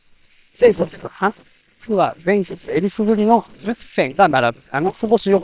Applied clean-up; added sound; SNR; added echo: neural separator model SepFormer WHAM!.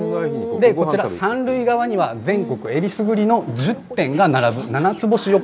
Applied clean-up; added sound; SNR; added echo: none; none; none; none.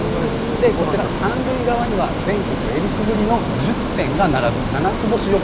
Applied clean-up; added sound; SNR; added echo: none; Ocean; 1 dB; none.